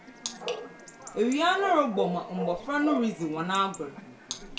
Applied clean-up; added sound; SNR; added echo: none; Bark / Chatter / Chirp, tweet / Livestock, farm animals, working animals; 10 dB; reverberation time 0.3 s.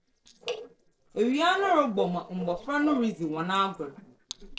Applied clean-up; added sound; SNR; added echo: neural separator model SepFormer DNS4.